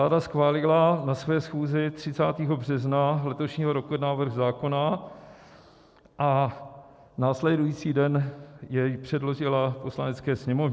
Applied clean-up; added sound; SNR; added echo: none; none; none; none.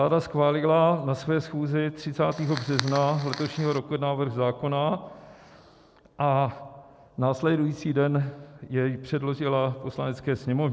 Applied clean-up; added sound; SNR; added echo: none; Fire; 11 dB; none.